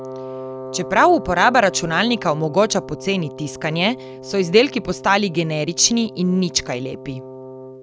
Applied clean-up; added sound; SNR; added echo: none; Wind instrument, woodwind instrument; 14 dB; none.